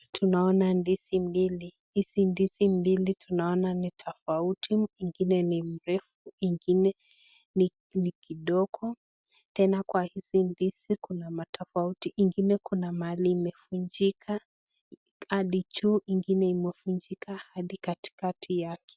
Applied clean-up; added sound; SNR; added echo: none; none; none; none.